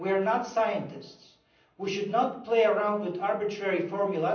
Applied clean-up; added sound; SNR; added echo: none; none; none; reverberation time 0.6 s.